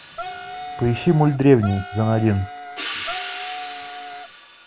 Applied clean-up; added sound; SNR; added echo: none; Hi-hat + Wind instrument, woodwind instrument; 11 dB; none.